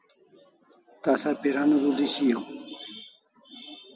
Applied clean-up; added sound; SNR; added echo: none; none; none; none.